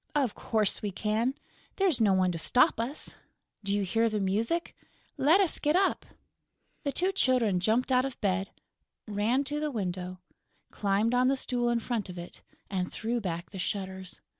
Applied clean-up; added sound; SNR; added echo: none; none; none; none.